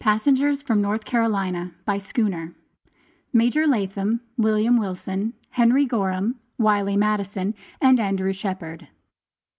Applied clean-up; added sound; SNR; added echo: none; none; none; none.